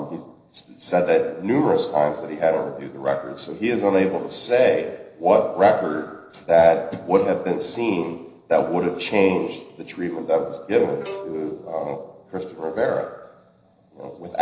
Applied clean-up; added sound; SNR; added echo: neural separator model SepFormer DNS4.